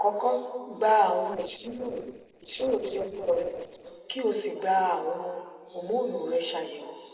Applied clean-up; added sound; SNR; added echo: neural separator model SepFormer DNS4.